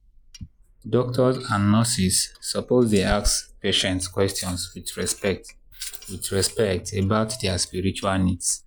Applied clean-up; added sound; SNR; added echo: neural mask model Resemble Enhance denoiser.